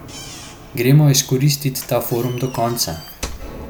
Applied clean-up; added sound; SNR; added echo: none; Knock / Slam; 16 dB; none.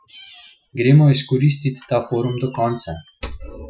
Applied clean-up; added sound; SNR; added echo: classical method Wiener filter.